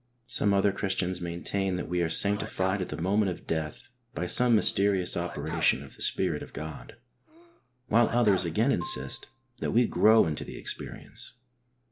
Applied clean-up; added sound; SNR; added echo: none; Marimba, xylophone + Sneeze; 17 dB; none.